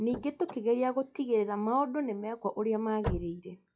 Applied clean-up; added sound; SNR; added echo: classical method log-MMSE.